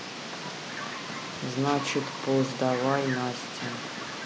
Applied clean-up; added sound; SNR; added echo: none; none; none; none.